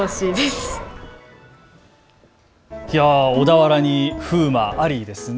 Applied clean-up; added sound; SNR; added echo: none; Growling; 19 dB; none.